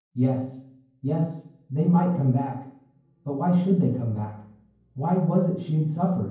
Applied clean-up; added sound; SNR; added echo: none; none; none; reverberation time 0.9 s.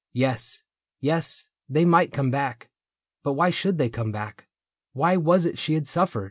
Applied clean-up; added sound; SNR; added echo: none; none; none; none.